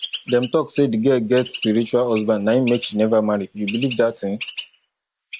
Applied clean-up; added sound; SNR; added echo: neural mask model Resemble Enhance denoiser.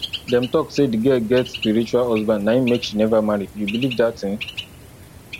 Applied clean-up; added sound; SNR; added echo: none; Bird; 14 dB; none.